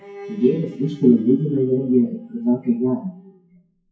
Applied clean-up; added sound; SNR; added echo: classical method WPE with log-MMSE.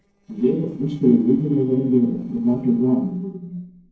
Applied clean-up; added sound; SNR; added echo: neural separator model SepFormer DNS4.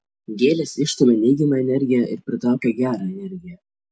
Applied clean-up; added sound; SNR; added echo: none; none; none; none.